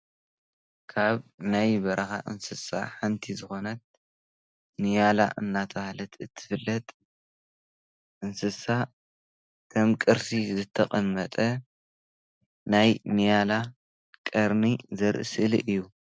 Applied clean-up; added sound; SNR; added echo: none; none; none; none.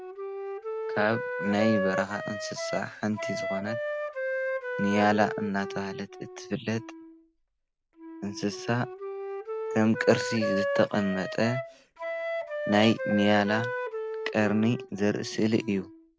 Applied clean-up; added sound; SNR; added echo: none; Wind instrument, woodwind instrument; 5 dB; none.